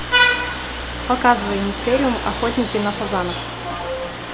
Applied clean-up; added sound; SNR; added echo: none; Vehicle horn, car horn, honking; 1 dB; none.